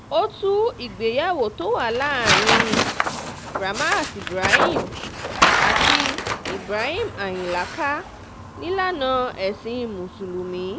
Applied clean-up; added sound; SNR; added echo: none; Tearing; -1 dB; none.